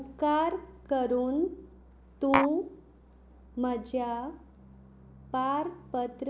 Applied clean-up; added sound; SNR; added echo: none; Tap; -3 dB; none.